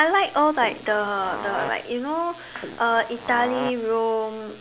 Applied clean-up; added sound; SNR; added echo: none; Fart; 11 dB; none.